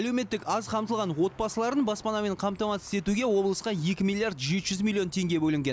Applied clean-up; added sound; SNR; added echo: none; none; none; none.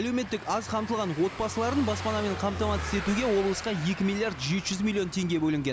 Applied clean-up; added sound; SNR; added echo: none; Car passing by / Engine; 9 dB; none.